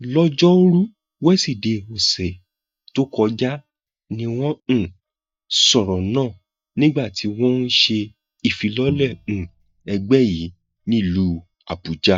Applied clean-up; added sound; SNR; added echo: neural mask model DeepFilterNet 3.